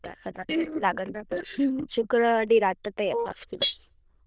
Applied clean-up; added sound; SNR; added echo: neural diffusion model UNIVERSE++.